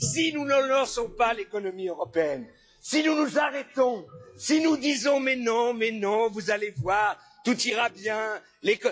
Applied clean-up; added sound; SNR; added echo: classical method log-MMSE.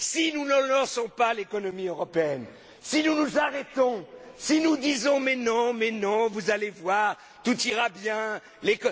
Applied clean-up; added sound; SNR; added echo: none; none; none; none.